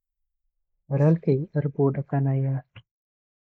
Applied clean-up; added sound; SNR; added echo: neural mask model Resemble Enhance denoiser.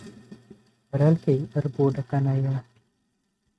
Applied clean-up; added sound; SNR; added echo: neural mask model RNNoise.